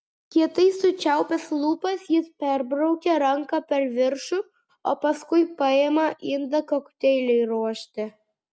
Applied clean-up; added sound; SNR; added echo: none; none; none; none.